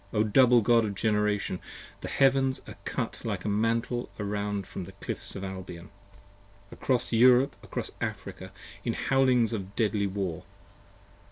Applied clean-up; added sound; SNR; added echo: none; none; none; none.